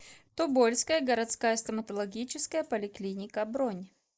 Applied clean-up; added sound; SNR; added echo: neural mask model Resemble Enhance denoiser.